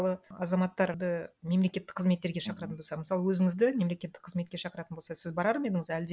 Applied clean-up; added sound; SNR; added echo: none; none; none; none.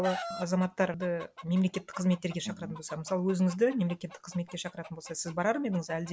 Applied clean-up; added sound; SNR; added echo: none; Chicken, rooster; 15 dB; none.